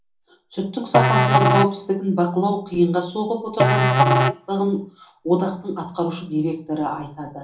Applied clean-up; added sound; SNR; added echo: none; Musical instrument; -2 dB; reverberation time 0.4 s.